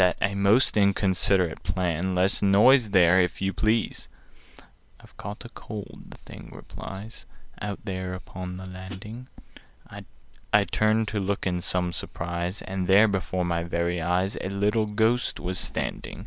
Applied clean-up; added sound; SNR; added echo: none; Hi-hat; 15 dB; none.